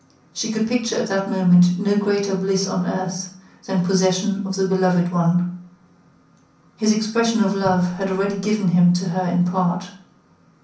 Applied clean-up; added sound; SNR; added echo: none; none; none; reverberation time 0.6 s.